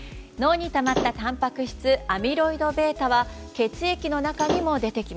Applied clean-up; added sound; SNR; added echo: none; Slam / Wood; 4 dB; none.